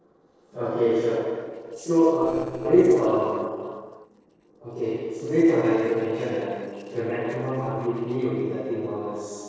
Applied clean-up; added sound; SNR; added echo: neural separator model SepFormer DNS4.